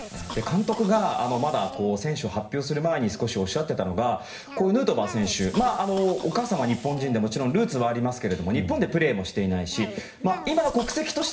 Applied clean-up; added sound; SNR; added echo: none; Cough; 16 dB; reverberation time 0.6 s.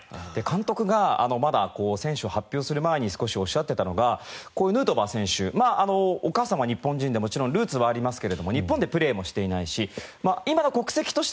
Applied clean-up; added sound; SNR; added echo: none; none; none; none.